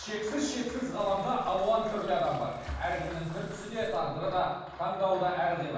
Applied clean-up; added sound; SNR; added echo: none; Liquid; 20 dB; reverberation time 1.2 s.